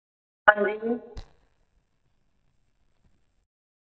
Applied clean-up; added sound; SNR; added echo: neural mask model DeepFilterNet 3.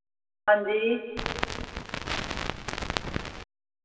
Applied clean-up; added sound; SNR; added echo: none; Crackle; 2 dB; reverberation time 2.2 s.